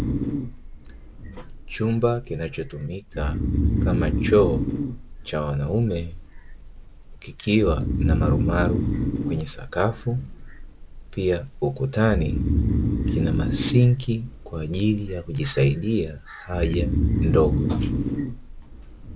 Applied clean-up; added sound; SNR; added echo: none; Breathing; 1 dB; none.